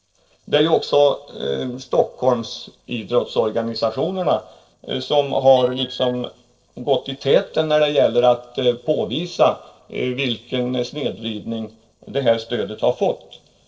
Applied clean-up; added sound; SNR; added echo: neural separator model SepFormer DNS4.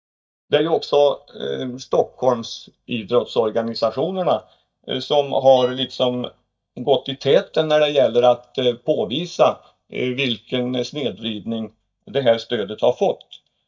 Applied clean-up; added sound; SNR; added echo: neural mask model DeepFilterNet 3.